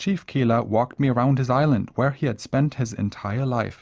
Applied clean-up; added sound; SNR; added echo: none; none; none; none.